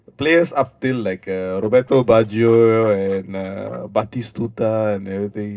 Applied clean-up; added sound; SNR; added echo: neural separator model SepFormer DNS4.